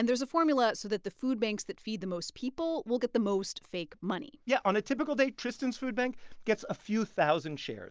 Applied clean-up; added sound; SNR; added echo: none; none; none; none.